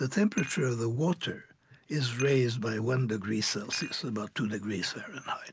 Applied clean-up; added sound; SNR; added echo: none; Dishes, pots, and pans; 15 dB; none.